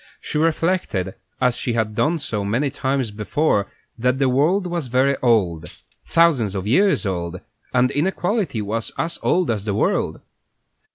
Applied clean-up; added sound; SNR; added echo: none; Tambourine; 5 dB; none.